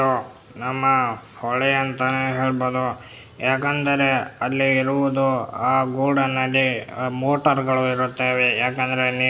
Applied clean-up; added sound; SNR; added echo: none; none; none; none.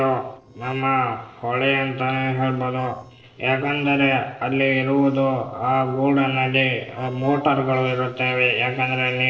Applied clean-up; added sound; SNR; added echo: neural separator model SepFormer DNS4.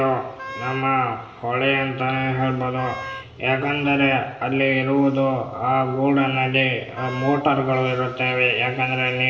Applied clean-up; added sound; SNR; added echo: none; Wind instrument, woodwind instrument; 14 dB; reverberation time 1.6 s.